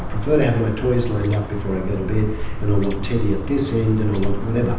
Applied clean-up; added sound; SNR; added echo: none; Chirp, tweet; 3 dB; reverberation time 0.9 s.